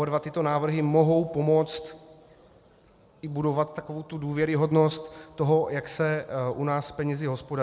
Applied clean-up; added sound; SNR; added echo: none; none; none; none.